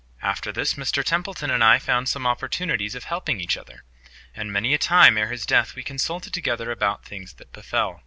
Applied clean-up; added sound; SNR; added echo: none; none; none; none.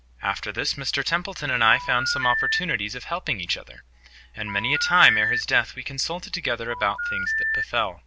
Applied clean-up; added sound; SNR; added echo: none; Telephone; 4 dB; none.